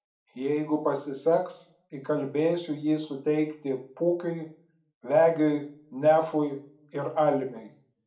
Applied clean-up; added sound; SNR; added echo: none; none; none; reverberation time 0.4 s.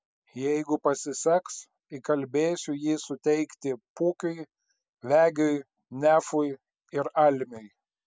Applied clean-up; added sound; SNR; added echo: none; none; none; none.